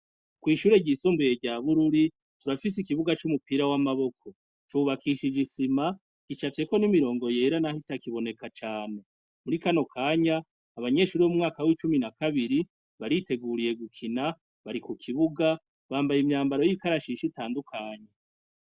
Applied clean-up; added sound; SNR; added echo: none; none; none; none.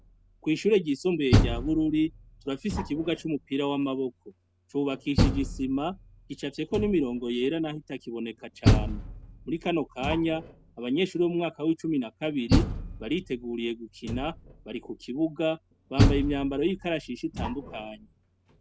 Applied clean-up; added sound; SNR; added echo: none; Door; 1 dB; none.